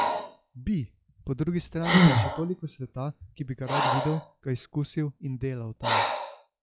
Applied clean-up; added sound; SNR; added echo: classical method log-MMSE.